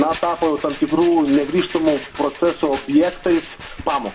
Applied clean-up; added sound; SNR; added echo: none; Rattle; 15 dB; reverberation time 0.4 s.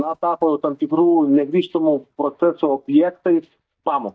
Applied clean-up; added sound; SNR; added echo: neural mask model DeepFilterNet 3.